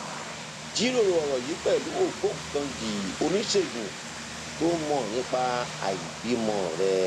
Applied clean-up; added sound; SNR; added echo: none; Vehicle; 8 dB; none.